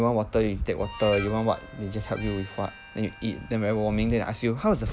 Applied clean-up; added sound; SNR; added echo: none; Harmonica; 17 dB; none.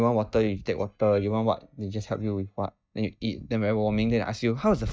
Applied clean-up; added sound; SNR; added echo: neural mask model DeepFilterNet 3.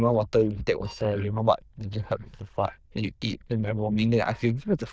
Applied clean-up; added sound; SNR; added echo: neural diffusion model UNIVERSE++.